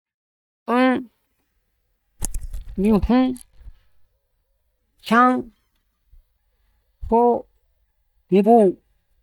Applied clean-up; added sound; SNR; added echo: neural mask model DeepFilterNet 3.